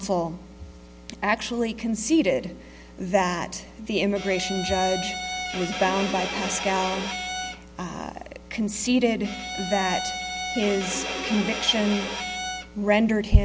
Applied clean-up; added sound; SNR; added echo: none; Bowed string instrument; 6 dB; none.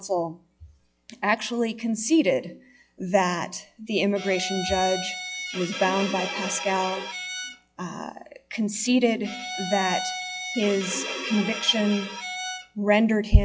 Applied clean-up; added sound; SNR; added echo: classical method log-MMSE.